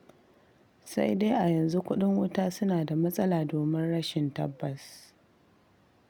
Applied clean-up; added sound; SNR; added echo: none; none; none; none.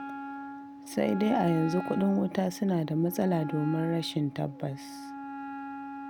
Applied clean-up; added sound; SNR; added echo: none; Wind instrument, woodwind instrument; 10 dB; none.